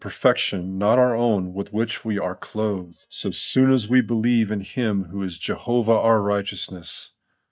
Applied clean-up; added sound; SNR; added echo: neural mask model DeepFilterNet 3.